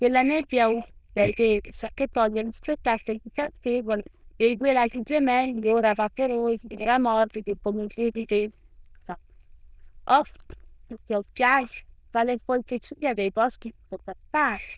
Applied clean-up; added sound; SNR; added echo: neural diffusion model UNIVERSE++.